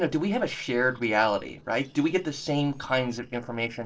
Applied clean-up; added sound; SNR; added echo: neural separator model SepFormer DNS4.